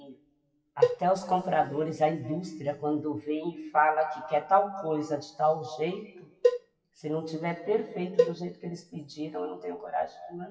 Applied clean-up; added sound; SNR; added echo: classical method WPE with log-MMSE.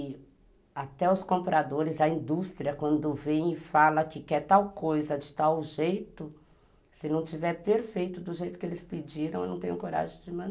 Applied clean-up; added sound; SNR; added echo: none; none; none; none.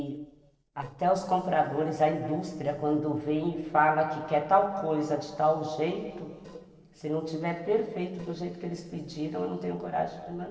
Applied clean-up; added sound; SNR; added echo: neural separator model SepFormer DNS4.